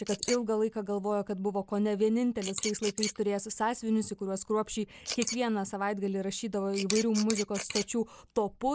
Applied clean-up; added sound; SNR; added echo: neural mask model Resemble Enhance denoiser.